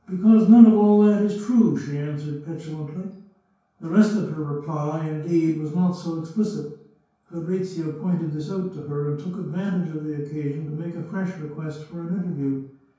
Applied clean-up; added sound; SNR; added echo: none; none; none; reverberation time 0.5 s.